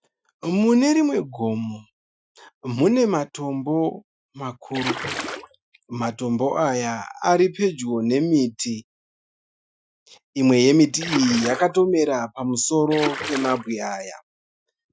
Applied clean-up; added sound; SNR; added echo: classical method Wiener filter.